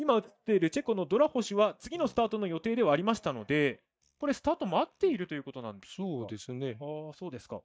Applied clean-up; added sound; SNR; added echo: neural mask model DeepFilterNet 3.